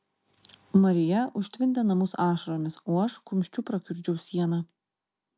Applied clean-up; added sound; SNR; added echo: none; none; none; none.